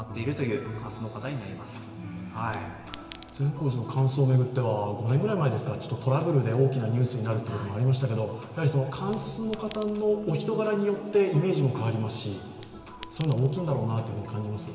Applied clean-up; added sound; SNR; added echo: none; Chink, clink; 15 dB; reverberation time 2.6 s.